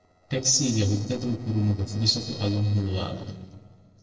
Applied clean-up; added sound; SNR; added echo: neural separator model SepFormer DNS4.